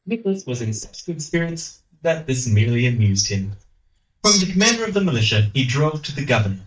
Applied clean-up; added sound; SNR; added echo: neural mask model DeepFilterNet 3.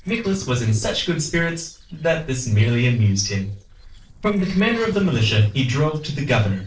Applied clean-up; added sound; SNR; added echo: neural separator model SepFormer DNS4.